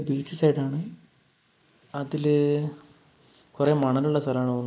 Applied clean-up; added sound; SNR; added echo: neural mask model Resemble Enhance denoiser.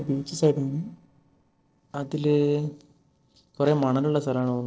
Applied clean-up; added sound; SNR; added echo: neural separator model SepFormer DNS4.